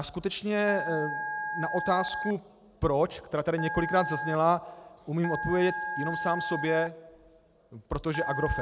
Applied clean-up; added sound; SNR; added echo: none; Telephone; 6 dB; none.